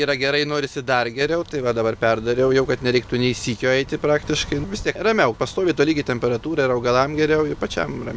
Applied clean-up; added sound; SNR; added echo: none; none; none; none.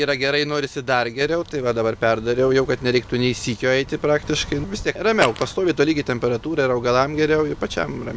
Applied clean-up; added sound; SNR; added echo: none; Fart; 6 dB; none.